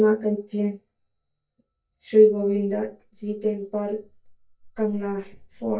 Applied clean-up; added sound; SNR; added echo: neural mask model DeepFilterNet 3.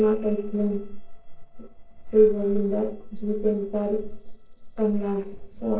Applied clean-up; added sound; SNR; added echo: neural separator model SepFormer DNS4.